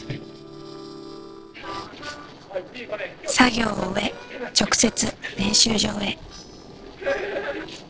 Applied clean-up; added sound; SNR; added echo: neural separator model SepFormer DNS4.